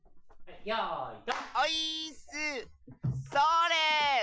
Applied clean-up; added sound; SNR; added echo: classical method Wiener filter.